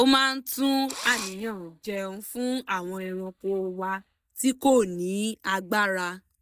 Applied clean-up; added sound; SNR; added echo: neural mask model DeepFilterNet 3.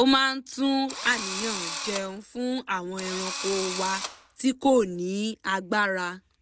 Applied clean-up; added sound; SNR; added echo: none; Engine / Drill; 6 dB; none.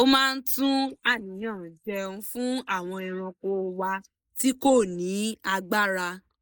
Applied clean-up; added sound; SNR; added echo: neural mask model Resemble Enhance denoiser.